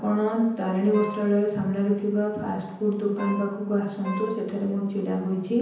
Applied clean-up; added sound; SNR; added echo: none; Wind instrument, woodwind instrument; 13 dB; reverberation time 0.9 s.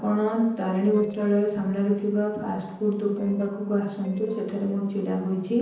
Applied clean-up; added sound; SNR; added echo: neural separator model SepFormer DNS4.